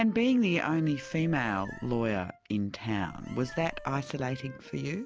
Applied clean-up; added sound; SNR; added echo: none; Wind instrument, woodwind instrument + Meow; 19 dB; none.